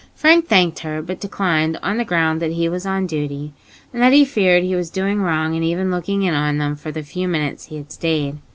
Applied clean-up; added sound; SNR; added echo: none; none; none; none.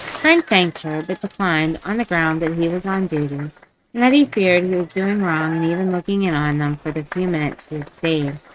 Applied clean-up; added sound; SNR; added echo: neural mask model RNNoise.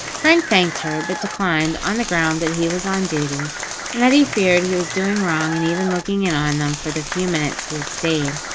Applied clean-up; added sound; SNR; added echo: none; Applause; 8 dB; none.